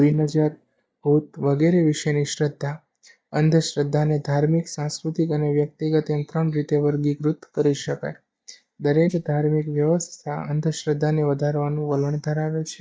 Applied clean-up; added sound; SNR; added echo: neural mask model DeepFilterNet 3.